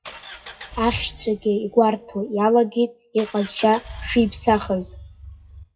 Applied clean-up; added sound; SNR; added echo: classical method WPE with log-MMSE.